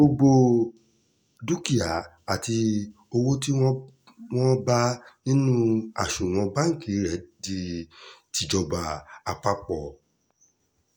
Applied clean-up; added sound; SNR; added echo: none; none; none; none.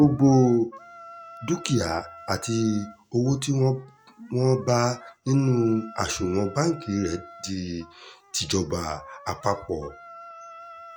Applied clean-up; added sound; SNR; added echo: none; Wind instrument, woodwind instrument; 20 dB; none.